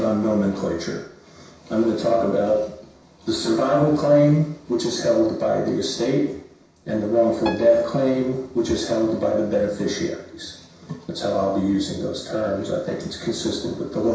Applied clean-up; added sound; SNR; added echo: none; Piano; 17 dB; reverberation time 0.6 s.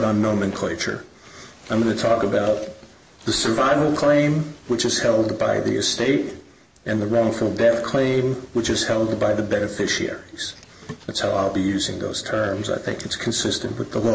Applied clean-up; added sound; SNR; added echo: none; none; none; none.